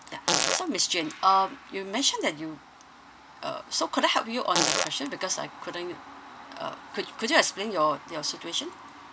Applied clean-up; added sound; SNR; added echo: none; Fart; -1 dB; none.